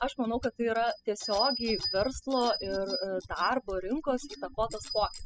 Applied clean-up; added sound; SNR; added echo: classical method spectral subtraction.